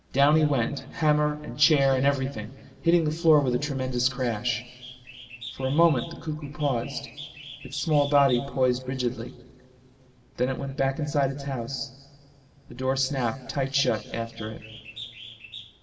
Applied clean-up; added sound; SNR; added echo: none; Bird; 20 dB; reverberation time 2.6 s.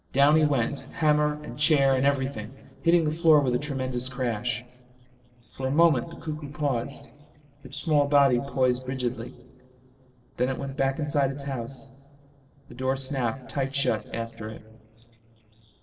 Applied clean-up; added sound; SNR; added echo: neural separator model SepFormer DNS4.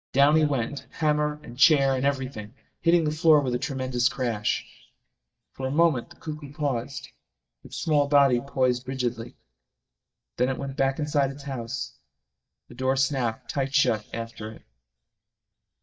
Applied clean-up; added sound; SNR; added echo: neural mask model DeepFilterNet 3.